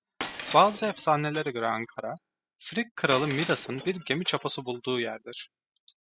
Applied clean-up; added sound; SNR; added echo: classical method spectral subtraction.